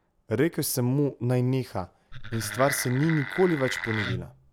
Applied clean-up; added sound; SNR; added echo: none; Wood; 7 dB; none.